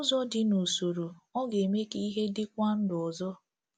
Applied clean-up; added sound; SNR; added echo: none; none; none; none.